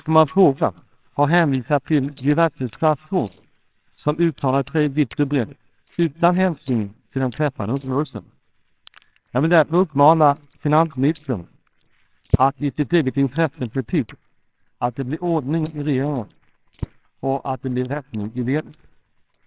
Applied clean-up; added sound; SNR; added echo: neural separator model SepFormer WHAMR!.